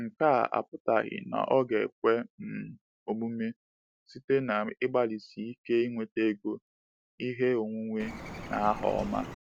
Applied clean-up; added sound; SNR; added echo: none; Bird; 10 dB; none.